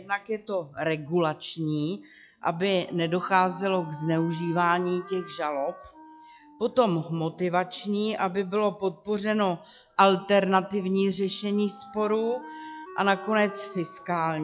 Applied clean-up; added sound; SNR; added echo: classical method log-MMSE.